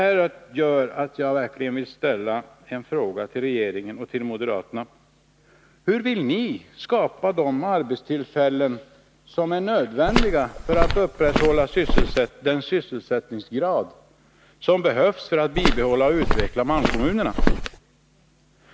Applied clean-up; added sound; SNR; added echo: none; Walk, footsteps; -2 dB; none.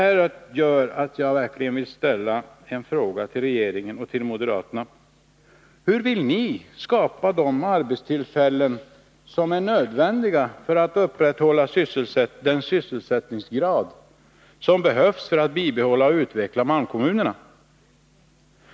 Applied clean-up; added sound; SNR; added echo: none; none; none; none.